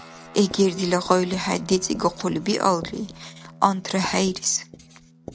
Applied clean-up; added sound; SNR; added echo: none; Writing + Guitar; 18 dB; none.